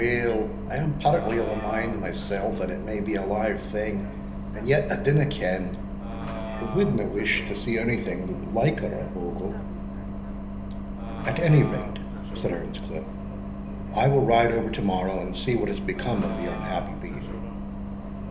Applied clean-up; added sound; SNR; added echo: none; Bus; 6 dB; reverberation time 0.8 s.